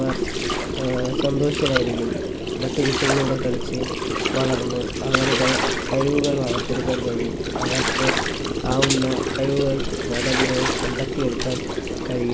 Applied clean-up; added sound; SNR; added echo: none; Gurgling; -1 dB; none.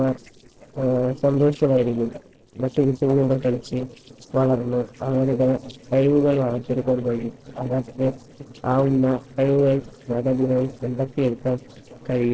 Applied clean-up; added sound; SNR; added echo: neural separator model SepFormer DNS4.